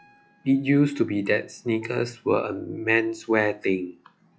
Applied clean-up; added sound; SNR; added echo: classical method log-MMSE.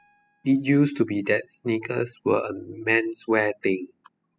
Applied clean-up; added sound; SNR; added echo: classical method spectral subtraction.